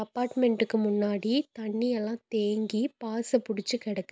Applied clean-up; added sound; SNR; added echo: none; none; none; none.